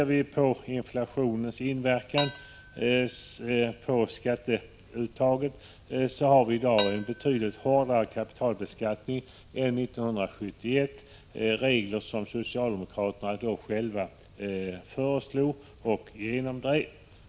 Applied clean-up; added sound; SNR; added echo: none; Dishes, pots, and pans; 13 dB; none.